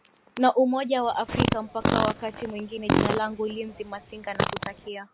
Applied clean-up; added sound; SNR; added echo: none; Fart; 0 dB; none.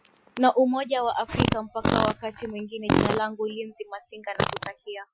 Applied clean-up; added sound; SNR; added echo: classical method Wiener filter.